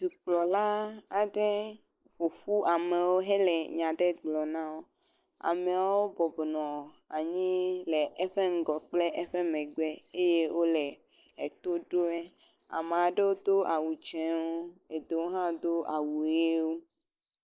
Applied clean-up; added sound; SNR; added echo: neural mask model Resemble Enhance denoiser.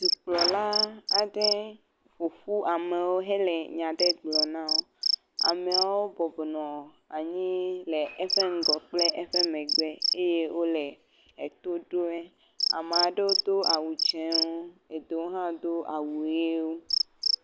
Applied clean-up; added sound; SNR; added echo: none; Cricket; 2 dB; none.